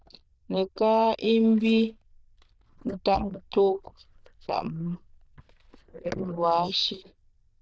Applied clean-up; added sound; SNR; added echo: neural diffusion model UNIVERSE++.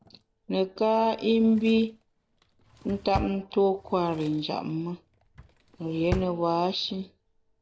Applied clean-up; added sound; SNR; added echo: none; Drawer open or close; 15 dB; none.